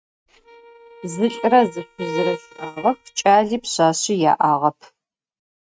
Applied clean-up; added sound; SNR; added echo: neural mask model RNNoise.